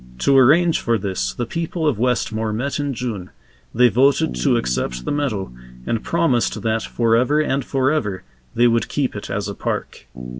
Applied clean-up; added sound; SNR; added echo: none; Bass guitar; 17 dB; none.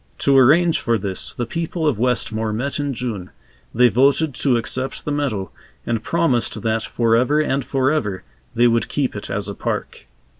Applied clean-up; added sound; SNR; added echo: none; none; none; none.